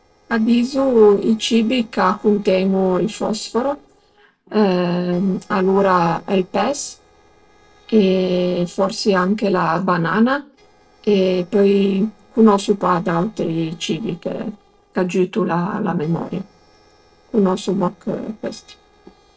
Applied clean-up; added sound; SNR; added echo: neural separator model SepFormer DNS4.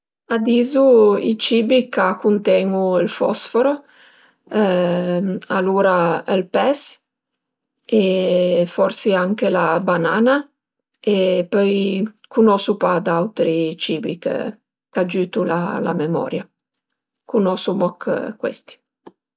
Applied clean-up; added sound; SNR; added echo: none; none; none; none.